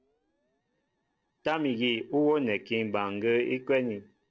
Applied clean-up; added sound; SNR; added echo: neural separator model SepFormer DNS4.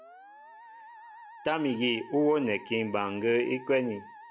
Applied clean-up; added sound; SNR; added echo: none; Musical instrument; 19 dB; none.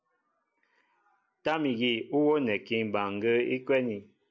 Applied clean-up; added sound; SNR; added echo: none; none; none; none.